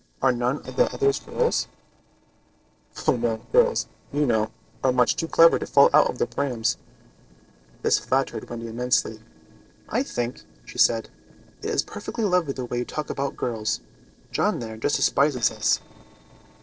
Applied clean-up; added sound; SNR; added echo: neural separator model SepFormer DNS4.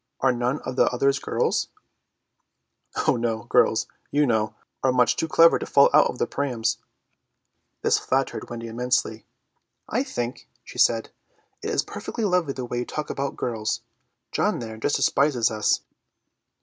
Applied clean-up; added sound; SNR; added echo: none; none; none; none.